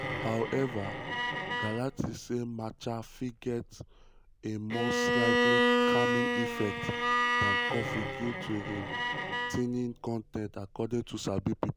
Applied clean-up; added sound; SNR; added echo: none; Bowed string instrument; -3 dB; none.